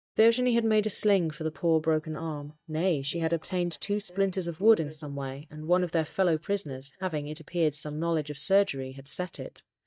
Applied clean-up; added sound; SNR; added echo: neural mask model DeepFilterNet 3.